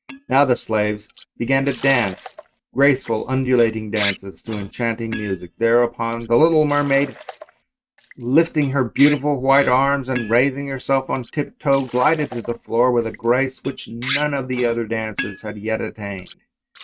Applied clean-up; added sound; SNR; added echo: neural mask model RNNoise.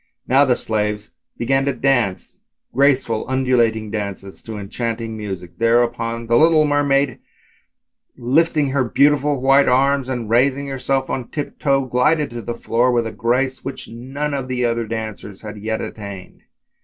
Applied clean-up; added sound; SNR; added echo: none; none; none; none.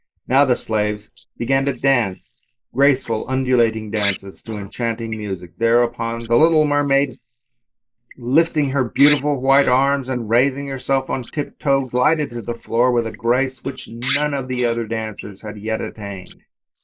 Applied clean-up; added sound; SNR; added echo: neural mask model Resemble Enhance denoiser.